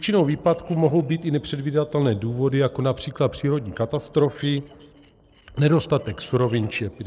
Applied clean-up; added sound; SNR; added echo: neural separator model SepFormer DNS4.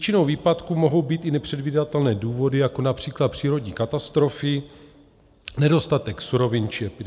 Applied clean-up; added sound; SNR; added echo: none; none; none; none.